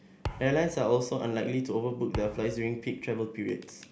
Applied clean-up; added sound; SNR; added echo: none; Thump, thud; 13 dB; none.